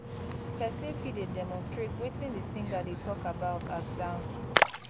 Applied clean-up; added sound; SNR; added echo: none; Splash, splatter; -4 dB; none.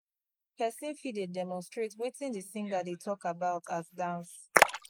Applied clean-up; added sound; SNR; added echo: neural mask model Resemble Enhance denoiser.